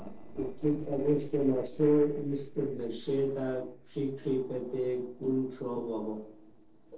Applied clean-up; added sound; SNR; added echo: neural separator model SepFormer DNS4.